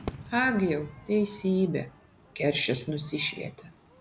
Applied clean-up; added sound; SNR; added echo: none; Crowd / Fireworks; 17 dB; none.